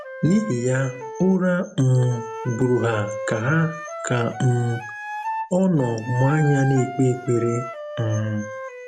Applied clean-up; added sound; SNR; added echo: none; Wind instrument, woodwind instrument; 11 dB; none.